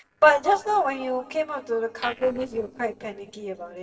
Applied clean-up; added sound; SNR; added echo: neural separator model SepFormer DNS4.